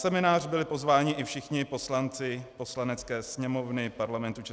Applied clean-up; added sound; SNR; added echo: none; none; none; none.